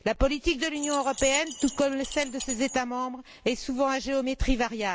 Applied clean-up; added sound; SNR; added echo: none; Keys jangling; 10 dB; none.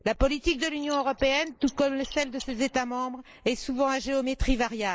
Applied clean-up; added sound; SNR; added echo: neural mask model Resemble Enhance denoiser.